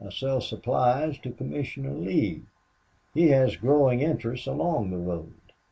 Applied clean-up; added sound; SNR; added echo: none; none; none; none.